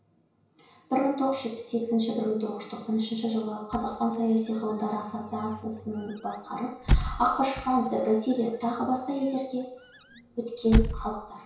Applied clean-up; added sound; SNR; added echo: none; Squeak / Slam / Wood; 4 dB; reverberation time 0.6 s.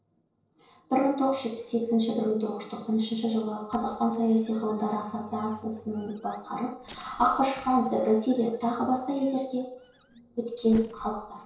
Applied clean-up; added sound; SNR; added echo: neural separator model SepFormer DNS4.